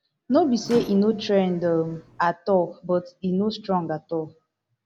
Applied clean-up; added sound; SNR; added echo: none; Microwave oven; 20 dB; none.